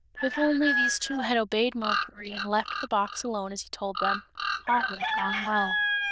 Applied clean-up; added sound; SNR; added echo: neural diffusion model UNIVERSE++.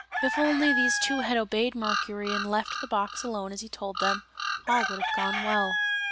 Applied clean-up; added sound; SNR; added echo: none; Bird vocalization, bird call, bird song + Chicken, rooster; 1 dB; none.